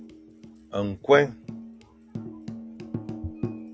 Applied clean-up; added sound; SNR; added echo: none; Tambourine; 9 dB; none.